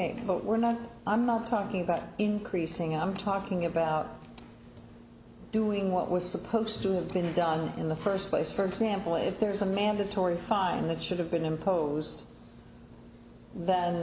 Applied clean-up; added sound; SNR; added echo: none; none; none; none.